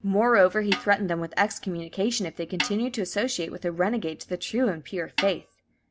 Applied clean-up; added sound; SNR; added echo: none; Snare drum; 8 dB; none.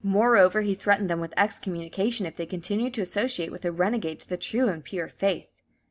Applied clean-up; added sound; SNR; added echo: none; none; none; none.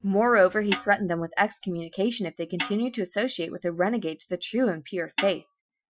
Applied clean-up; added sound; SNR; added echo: classical method Wiener filter.